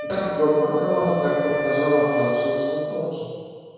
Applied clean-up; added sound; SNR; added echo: none; Wind instrument, woodwind instrument; 3 dB; reverberation time 1.9 s.